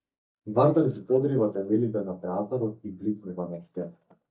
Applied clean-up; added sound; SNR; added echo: neural mask model DeepFilterNet 3.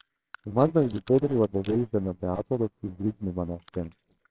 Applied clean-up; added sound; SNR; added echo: neural separator model SepFormer WHAMR!.